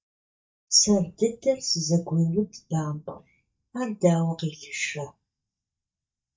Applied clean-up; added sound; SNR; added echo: neural mask model DeepFilterNet 3.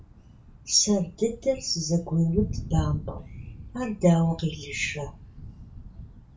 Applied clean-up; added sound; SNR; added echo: none; Thunder; 10 dB; reverberation time 0.2 s.